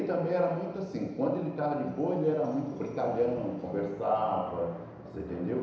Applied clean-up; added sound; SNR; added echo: none; Drum; 18 dB; reverberation time 1.0 s.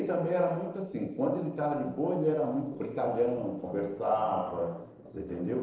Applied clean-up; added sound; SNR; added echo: neural separator model SepFormer DNS4.